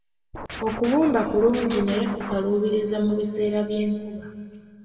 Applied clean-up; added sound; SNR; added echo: none; Scratching (performance technique); 11 dB; reverberation time 2.2 s.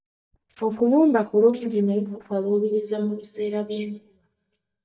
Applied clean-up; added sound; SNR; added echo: neural mask model DeepFilterNet 3.